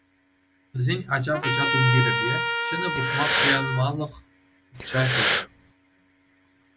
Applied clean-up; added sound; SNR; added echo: none; Trumpet + Breathing; -3 dB; none.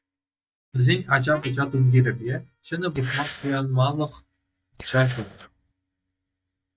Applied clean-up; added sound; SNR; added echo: neural mask model DeepFilterNet 3.